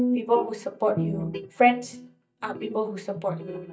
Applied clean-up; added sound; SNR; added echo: neural mask model DeepFilterNet 3.